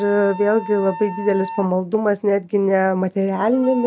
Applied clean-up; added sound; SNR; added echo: none; Wind instrument, woodwind instrument; 15 dB; none.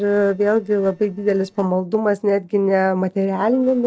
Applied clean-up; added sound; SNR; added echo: neural separator model SepFormer DNS4.